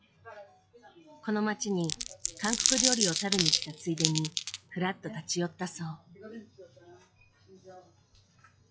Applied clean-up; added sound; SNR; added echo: classical method log-MMSE.